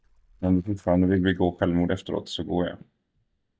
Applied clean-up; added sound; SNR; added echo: neural mask model DeepFilterNet 3.